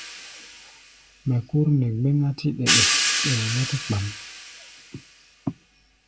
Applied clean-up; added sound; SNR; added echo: none; Hi-hat; 2 dB; none.